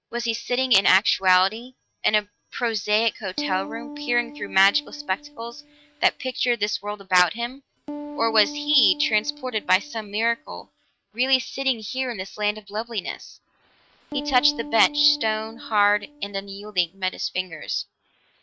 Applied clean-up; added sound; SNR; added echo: neural mask model RNNoise.